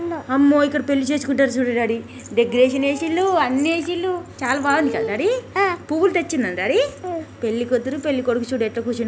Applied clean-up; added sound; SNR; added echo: none; none; none; none.